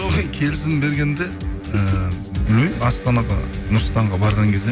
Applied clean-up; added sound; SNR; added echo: none; Electric guitar; 13 dB; none.